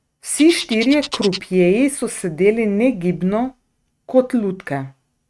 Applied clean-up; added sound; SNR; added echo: neural mask model RNNoise.